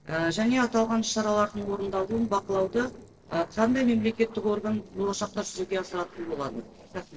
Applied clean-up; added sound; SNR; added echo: neural separator model SepFormer DNS4.